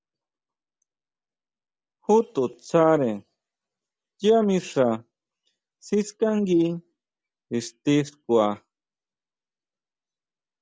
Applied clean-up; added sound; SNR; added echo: none; none; none; none.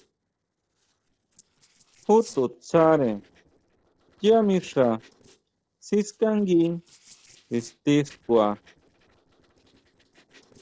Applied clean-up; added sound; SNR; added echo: neural separator model SepFormer DNS4.